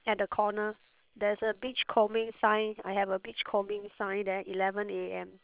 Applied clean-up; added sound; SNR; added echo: neural separator model SepFormer WHAM!.